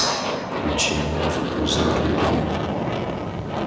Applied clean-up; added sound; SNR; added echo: none; Aircraft; -3 dB; reverberation time 1.0 s.